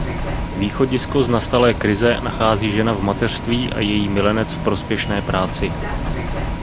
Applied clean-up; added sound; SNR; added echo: none; Bus; 5 dB; none.